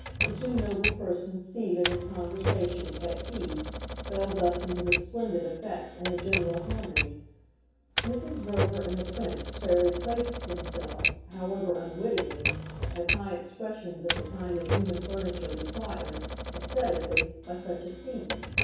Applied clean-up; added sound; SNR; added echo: none; Typewriter; 1 dB; reverberation time 0.7 s.